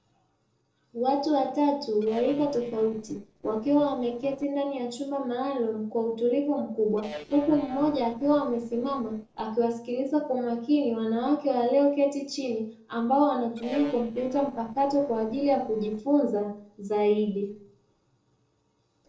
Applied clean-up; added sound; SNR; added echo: neural separator model SepFormer DNS4.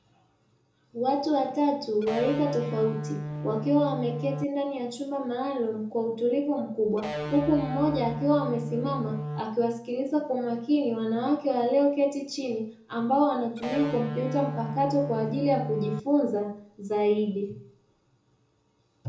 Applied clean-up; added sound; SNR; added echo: none; Electric guitar; 6 dB; reverberation time 0.6 s.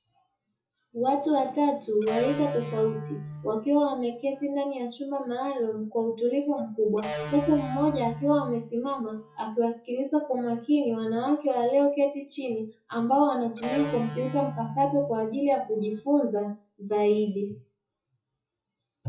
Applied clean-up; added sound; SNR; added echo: classical method WPE with log-MMSE.